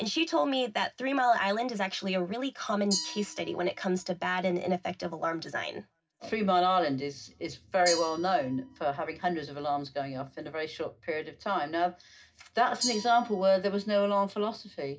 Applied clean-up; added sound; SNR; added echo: none; Glass; 15 dB; reverberation time 0.4 s.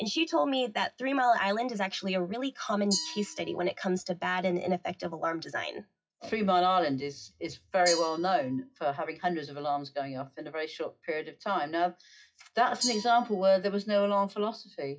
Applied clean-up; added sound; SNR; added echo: classical method WPE with log-MMSE.